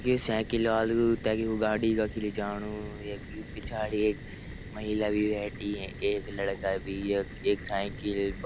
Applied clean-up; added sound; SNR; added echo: none; Fire; 11 dB; none.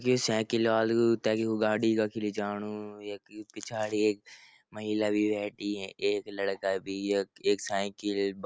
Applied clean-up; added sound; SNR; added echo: none; none; none; none.